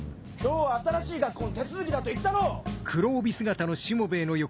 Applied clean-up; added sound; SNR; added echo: none; none; none; none.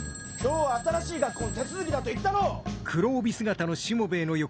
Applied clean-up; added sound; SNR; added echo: none; Telephone; 16 dB; none.